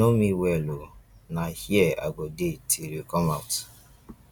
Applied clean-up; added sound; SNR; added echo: none; none; none; none.